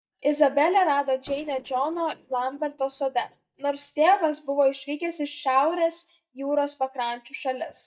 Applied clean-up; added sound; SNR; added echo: neural mask model DeepFilterNet 3.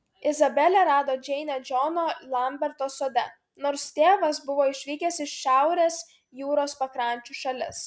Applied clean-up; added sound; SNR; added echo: none; none; none; none.